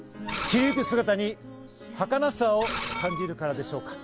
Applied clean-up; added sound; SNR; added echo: none; Screech; 6 dB; none.